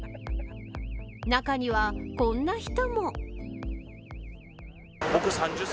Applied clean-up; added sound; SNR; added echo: none; Race car, auto racing / Alarm; 20 dB; none.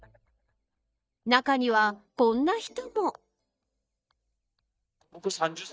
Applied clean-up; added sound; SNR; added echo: neural mask model DeepFilterNet 3.